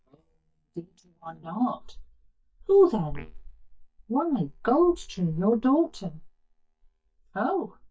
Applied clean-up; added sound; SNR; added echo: neural mask model DeepFilterNet 3.